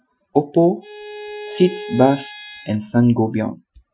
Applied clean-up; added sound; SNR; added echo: classical method Wiener filter.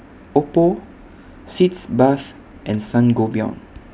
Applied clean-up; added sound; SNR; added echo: none; none; none; none.